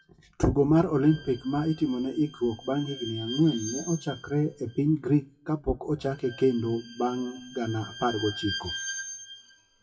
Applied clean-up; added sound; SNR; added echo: classical method WPE with log-MMSE.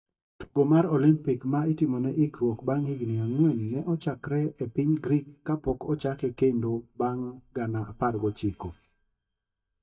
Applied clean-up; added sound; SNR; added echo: neural mask model DeepFilterNet 3.